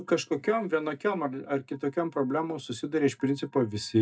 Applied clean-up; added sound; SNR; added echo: neural mask model DeepFilterNet 3.